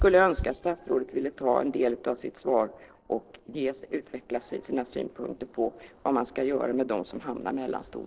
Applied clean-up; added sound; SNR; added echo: neural separator model SepFormer DNS4.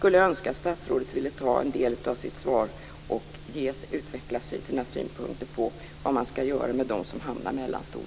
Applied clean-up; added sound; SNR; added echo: none; none; none; none.